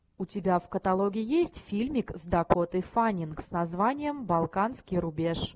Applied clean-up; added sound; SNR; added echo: none; none; none; none.